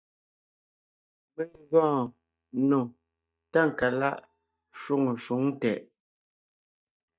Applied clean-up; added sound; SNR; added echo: neural mask model DeepFilterNet 3.